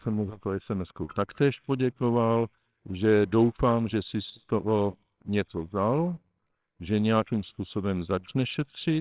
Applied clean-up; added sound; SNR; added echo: neural separator model SepFormer WHAMR!.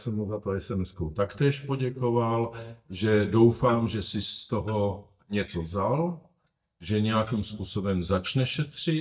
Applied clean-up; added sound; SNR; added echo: neural mask model DeepFilterNet 3.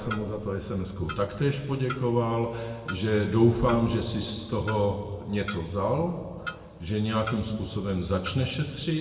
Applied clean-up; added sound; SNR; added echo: none; Clock; 16 dB; reverberation time 1.8 s.